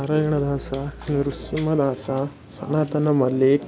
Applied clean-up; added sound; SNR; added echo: none; Bowed string instrument; 18 dB; none.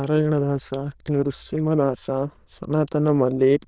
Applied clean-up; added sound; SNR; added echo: neural diffusion model UNIVERSE++.